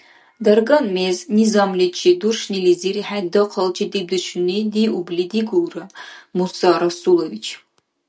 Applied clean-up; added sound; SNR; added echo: none; none; none; none.